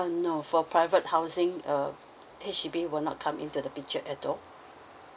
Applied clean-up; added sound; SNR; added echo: none; none; none; none.